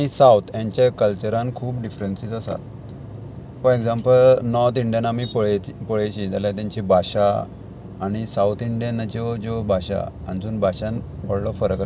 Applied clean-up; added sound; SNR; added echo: none; Tambourine; 17 dB; none.